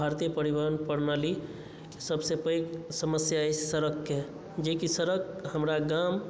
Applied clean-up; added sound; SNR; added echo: none; none; none; none.